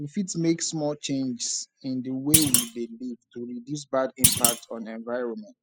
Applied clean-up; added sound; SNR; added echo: classical method spectral subtraction.